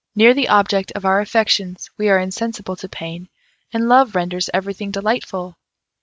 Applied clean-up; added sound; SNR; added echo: none; none; none; none.